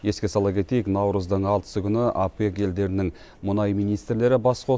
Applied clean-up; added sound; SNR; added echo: none; none; none; none.